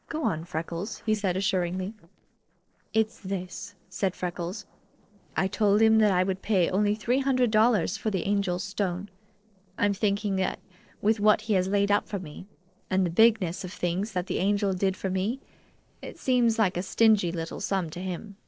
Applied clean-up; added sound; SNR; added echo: neural separator model SepFormer DNS4.